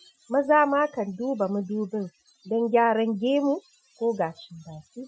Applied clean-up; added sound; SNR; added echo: classical method Wiener filter.